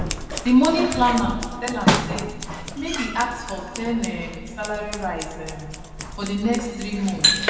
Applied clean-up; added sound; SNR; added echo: none; Scissors; 3 dB; reverberation time 2.0 s.